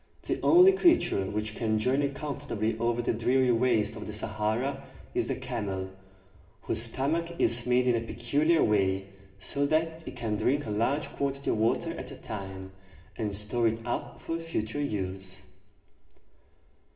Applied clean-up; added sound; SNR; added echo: none; none; none; reverberation time 0.9 s.